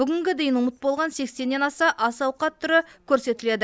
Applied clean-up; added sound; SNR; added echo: none; none; none; none.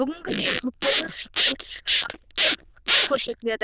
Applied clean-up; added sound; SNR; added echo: neural diffusion model UNIVERSE++.